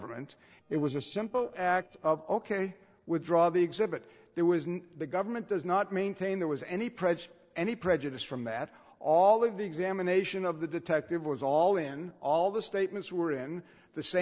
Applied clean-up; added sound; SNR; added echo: neural separator model SepFormer DNS4.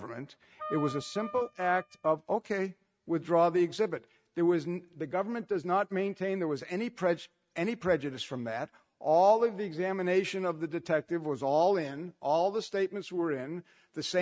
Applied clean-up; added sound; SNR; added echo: neural mask model RNNoise.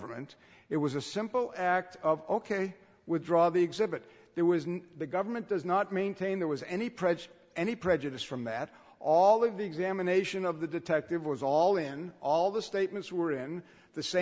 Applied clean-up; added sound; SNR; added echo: none; none; none; none.